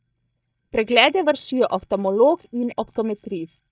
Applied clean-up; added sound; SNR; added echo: neural mask model DeepFilterNet 3.